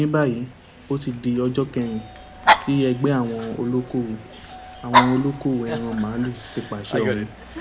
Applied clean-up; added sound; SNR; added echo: none; Dog; 3 dB; none.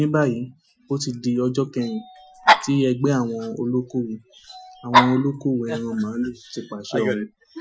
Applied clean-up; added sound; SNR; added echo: classical method Wiener filter.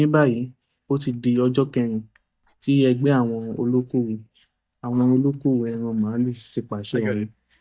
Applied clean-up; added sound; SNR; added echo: neural mask model DeepFilterNet 3.